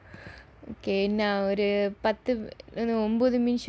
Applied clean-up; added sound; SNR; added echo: none; none; none; none.